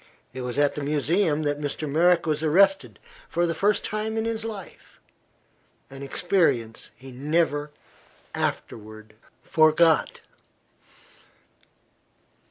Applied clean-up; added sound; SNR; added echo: none; none; none; none.